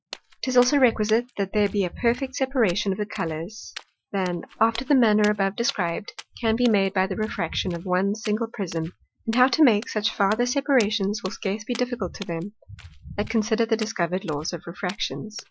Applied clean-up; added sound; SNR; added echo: classical method Wiener filter.